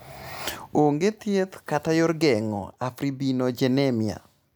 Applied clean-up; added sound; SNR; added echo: none; none; none; none.